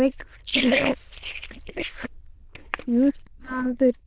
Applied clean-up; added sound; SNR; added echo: neural diffusion model UNIVERSE++.